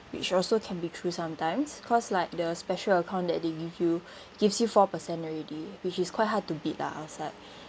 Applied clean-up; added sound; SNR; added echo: none; none; none; none.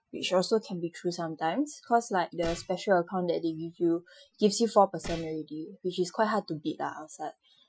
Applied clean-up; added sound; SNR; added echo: classical method Wiener filter.